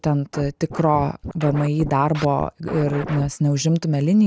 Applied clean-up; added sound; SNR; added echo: none; Scratching (performance technique); 14 dB; none.